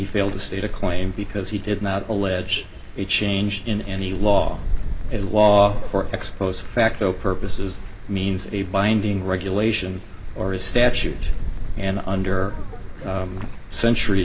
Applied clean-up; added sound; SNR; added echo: none; Wind; 2 dB; reverberation time 1.0 s.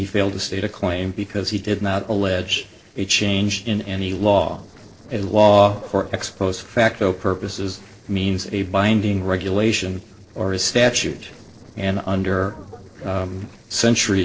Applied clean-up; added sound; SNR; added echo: neural separator model SepFormer DNS4.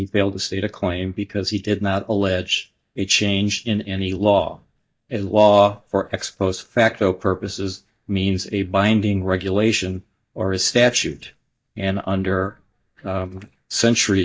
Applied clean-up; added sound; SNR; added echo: neural mask model DeepFilterNet 3.